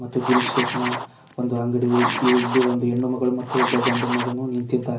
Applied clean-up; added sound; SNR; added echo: none; Writing; 4 dB; reverberation time 0.5 s.